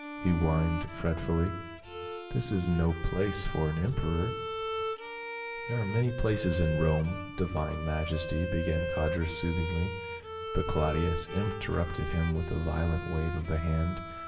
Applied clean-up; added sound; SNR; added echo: none; Bowed string instrument; 8 dB; reverberation time 1.0 s.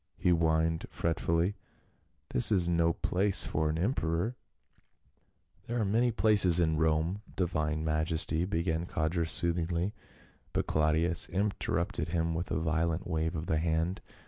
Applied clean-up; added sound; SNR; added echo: none; none; none; none.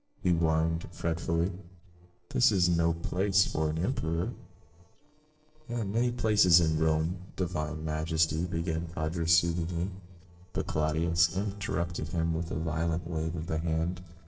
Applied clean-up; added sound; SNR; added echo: neural separator model SepFormer DNS4.